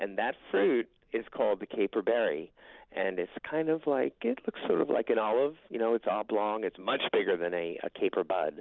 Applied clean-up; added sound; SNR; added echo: none; none; none; none.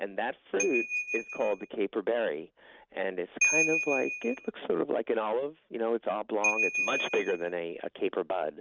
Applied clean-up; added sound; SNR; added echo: neural mask model RNNoise.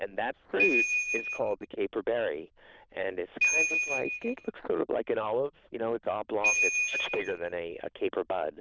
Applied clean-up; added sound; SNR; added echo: neural diffusion model UNIVERSE++.